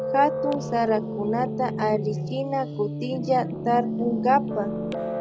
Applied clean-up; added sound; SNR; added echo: none; Piano; 3 dB; none.